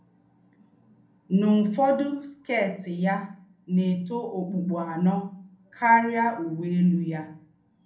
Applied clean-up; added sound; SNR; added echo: none; none; none; reverberation time 0.6 s.